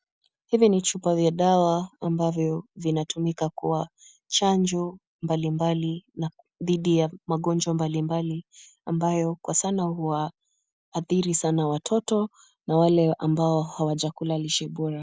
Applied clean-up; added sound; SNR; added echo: none; none; none; none.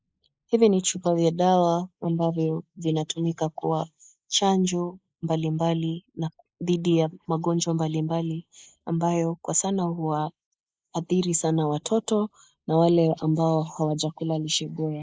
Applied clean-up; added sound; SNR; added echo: neural mask model Resemble Enhance denoiser.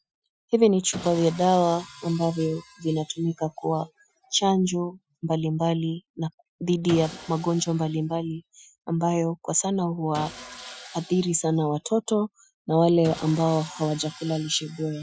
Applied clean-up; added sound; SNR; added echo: classical method Wiener filter.